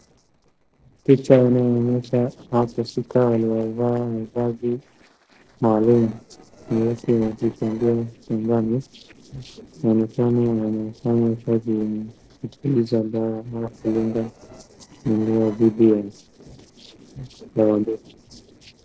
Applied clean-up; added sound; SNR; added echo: neural separator model SepFormer DNS4.